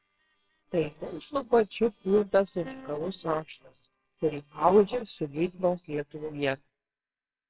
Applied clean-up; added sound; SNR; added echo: neural separator model SepFormer WHAMR!.